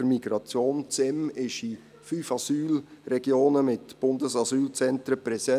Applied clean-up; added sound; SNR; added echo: none; none; none; none.